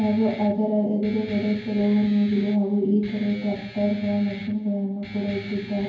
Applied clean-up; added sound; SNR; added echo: none; Guitar; 17 dB; reverberation time 0.9 s.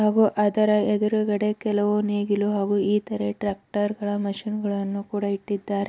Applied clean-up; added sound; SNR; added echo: none; none; none; none.